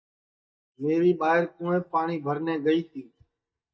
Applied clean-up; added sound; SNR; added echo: neural mask model DeepFilterNet 3.